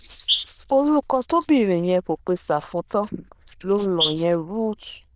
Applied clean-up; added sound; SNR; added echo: neural diffusion model UNIVERSE++.